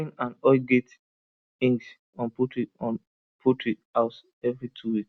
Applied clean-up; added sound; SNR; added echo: none; none; none; none.